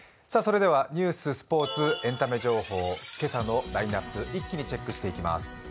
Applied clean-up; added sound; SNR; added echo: none; none; none; none.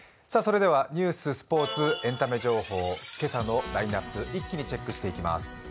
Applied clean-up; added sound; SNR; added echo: none; Brass instrument; 19 dB; none.